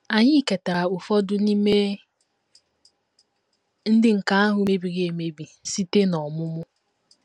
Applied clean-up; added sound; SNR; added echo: none; none; none; none.